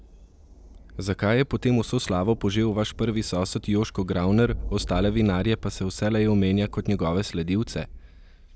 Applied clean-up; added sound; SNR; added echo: none; Thunder; 14 dB; none.